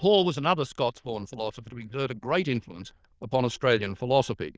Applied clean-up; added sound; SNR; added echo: neural diffusion model UNIVERSE++.